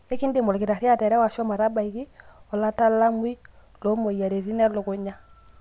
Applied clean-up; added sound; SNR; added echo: none; none; none; none.